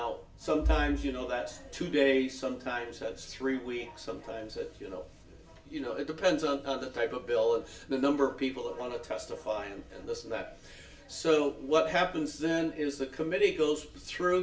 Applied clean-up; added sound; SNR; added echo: none; none; none; reverberation time 0.2 s.